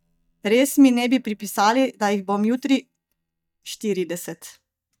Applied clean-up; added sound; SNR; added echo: neural mask model DeepFilterNet 3.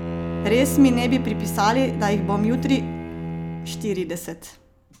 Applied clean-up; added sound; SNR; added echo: none; Bowed string instrument; 4 dB; none.